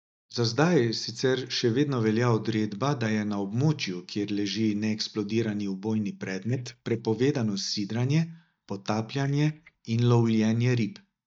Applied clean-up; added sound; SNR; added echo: neural mask model DeepFilterNet 3.